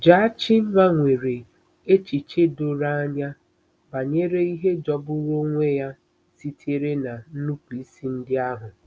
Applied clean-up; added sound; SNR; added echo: none; none; none; none.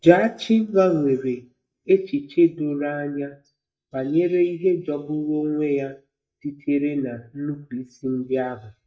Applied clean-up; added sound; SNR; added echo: neural mask model DeepFilterNet 3.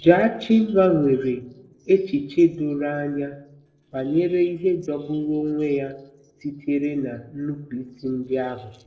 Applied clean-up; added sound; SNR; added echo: neural separator model SepFormer DNS4.